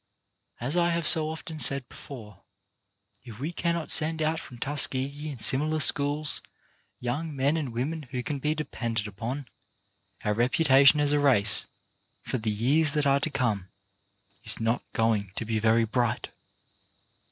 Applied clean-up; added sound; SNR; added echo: none; none; none; none.